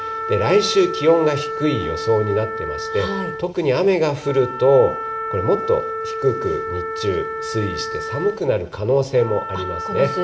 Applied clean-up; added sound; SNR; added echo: none; Wind instrument, woodwind instrument; 7 dB; reverberation time 0.9 s.